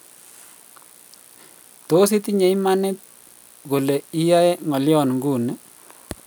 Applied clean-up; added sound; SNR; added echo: none; none; none; none.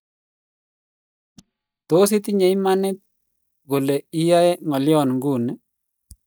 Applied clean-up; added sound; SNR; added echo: neural mask model DeepFilterNet 3.